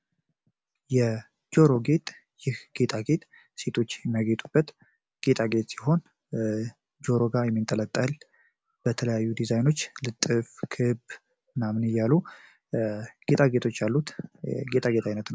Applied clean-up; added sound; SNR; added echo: none; none; none; none.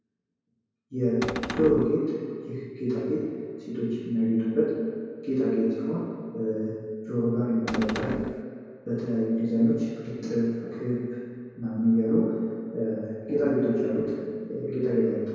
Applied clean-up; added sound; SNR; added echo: none; Cupboard open or close; 7 dB; reverberation time 2.2 s.